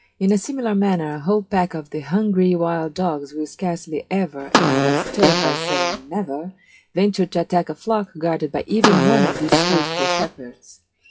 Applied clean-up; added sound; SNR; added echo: classical method WPE with log-MMSE.